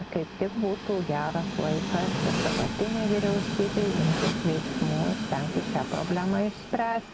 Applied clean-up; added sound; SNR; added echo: none; Train; 3 dB; none.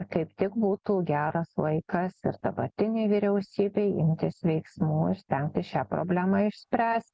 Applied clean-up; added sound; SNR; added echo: none; none; none; none.